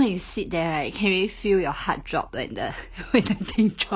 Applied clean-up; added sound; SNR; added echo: none; none; none; none.